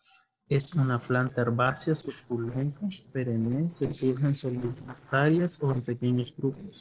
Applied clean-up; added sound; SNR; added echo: neural separator model SepFormer DNS4.